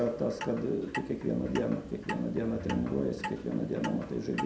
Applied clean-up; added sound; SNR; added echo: none; Clock; 10 dB; reverberation time 0.5 s.